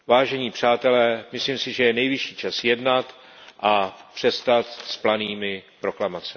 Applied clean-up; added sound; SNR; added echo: none; none; none; none.